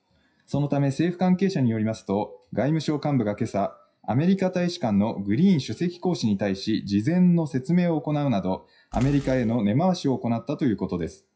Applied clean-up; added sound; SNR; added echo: classical method WPE with log-MMSE.